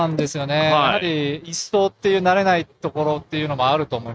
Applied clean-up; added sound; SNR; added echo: neural mask model RNNoise.